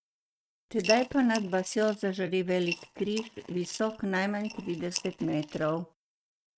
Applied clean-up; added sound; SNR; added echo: neural mask model RNNoise.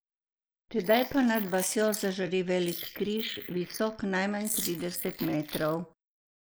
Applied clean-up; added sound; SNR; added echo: neural mask model Resemble Enhance denoiser.